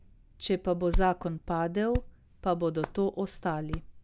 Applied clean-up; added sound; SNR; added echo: none; Hands; 6 dB; none.